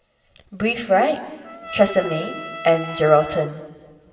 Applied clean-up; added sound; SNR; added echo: none; Trumpet; 14 dB; reverberation time 1.8 s.